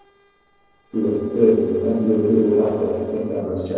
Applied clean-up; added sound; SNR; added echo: neural separator model SepFormer DNS4.